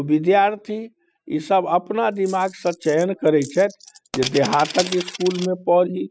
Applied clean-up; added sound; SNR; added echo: classical method spectral subtraction.